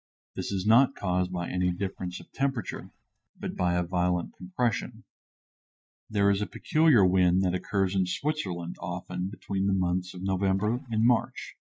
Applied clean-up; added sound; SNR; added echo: neural mask model DeepFilterNet 3.